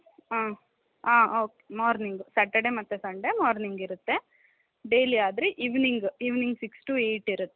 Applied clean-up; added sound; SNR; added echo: none; none; none; none.